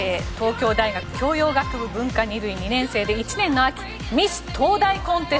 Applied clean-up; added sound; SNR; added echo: none; none; none; none.